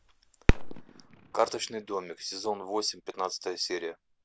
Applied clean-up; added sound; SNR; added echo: none; Fireworks; -2 dB; none.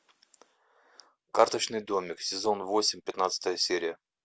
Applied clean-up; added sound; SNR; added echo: none; none; none; none.